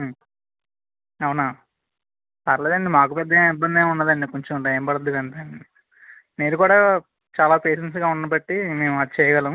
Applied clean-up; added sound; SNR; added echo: none; none; none; none.